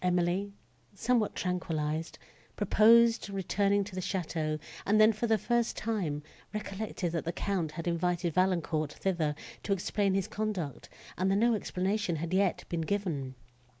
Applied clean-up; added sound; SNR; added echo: none; none; none; none.